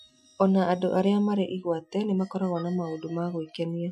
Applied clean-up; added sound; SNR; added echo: classical method Wiener filter.